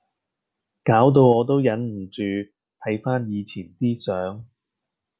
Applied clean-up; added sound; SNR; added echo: none; none; none; none.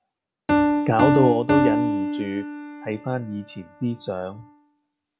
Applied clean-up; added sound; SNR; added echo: none; Piano; -1 dB; none.